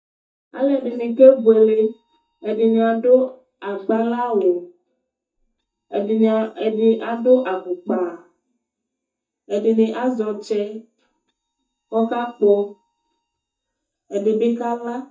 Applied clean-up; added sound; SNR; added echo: neural mask model DeepFilterNet 3.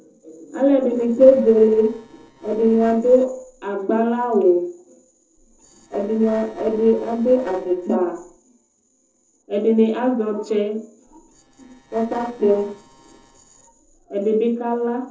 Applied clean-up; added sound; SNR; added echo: neural separator model SepFormer DNS4.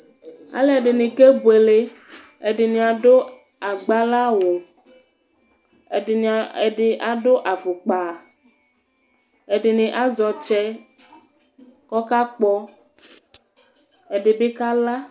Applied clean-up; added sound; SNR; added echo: none; none; none; none.